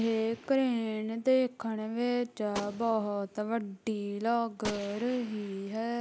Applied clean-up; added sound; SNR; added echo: none; Gunshot, gunfire; 17 dB; none.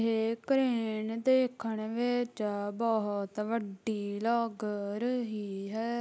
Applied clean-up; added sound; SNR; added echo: none; none; none; none.